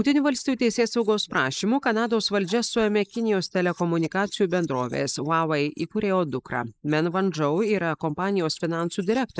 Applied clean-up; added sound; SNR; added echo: neural mask model Resemble Enhance denoiser.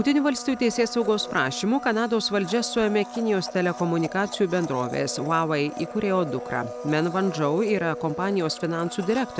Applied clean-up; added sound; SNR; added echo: none; Domestic sounds, home sounds; 12 dB; none.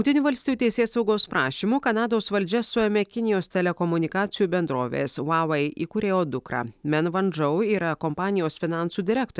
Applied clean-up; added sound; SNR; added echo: none; none; none; none.